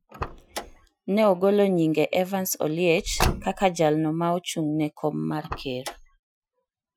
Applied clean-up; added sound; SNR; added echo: classical method Wiener filter.